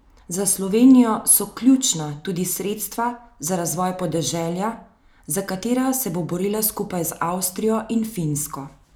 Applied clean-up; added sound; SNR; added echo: none; none; none; none.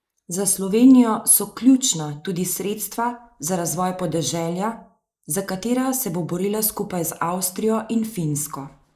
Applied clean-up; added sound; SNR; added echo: neural mask model Resemble Enhance denoiser.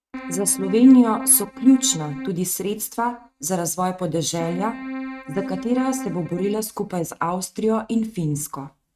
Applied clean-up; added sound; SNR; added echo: neural mask model RNNoise.